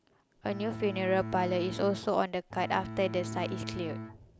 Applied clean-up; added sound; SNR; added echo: none; Bowed string instrument; 8 dB; none.